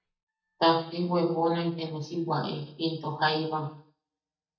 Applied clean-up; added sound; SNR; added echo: neural mask model DeepFilterNet 3.